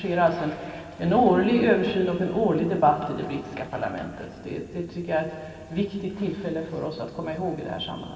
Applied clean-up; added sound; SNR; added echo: none; none; none; reverberation time 2.4 s.